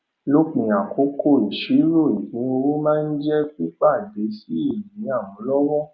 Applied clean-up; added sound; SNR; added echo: none; none; none; none.